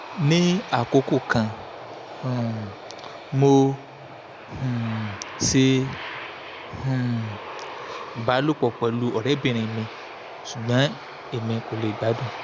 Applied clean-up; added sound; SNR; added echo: none; Aircraft; 13 dB; none.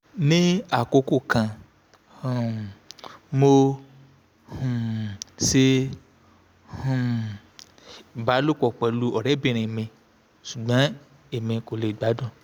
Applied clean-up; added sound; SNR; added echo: none; none; none; none.